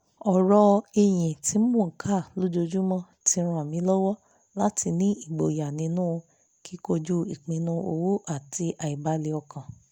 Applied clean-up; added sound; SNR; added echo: none; none; none; none.